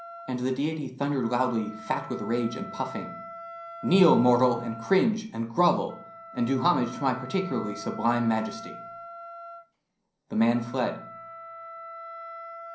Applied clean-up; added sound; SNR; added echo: none; Wind instrument, woodwind instrument; 15 dB; reverberation time 0.6 s.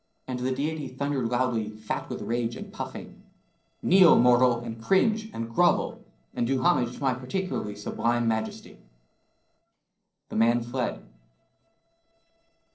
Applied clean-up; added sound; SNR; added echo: neural separator model SepFormer DNS4.